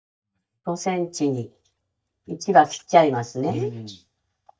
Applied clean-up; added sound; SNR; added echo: neural mask model DeepFilterNet 3.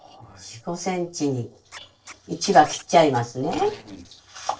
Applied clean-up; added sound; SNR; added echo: neural separator model SepFormer DNS4.